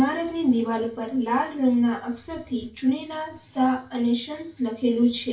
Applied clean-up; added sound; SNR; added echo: none; none; none; reverberation time 0.3 s.